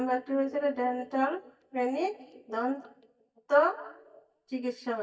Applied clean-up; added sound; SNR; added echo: neural mask model DeepFilterNet 3.